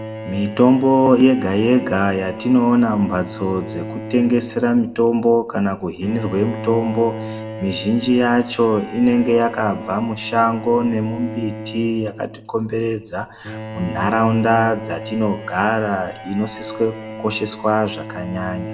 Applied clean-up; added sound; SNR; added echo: none; Bowed string instrument; 12 dB; reverberation time 0.6 s.